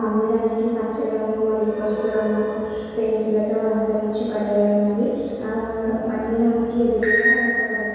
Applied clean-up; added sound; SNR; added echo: none; none; none; reverberation time 1.9 s.